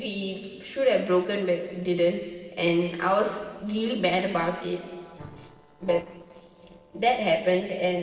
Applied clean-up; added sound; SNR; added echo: neural separator model SepFormer DNS4.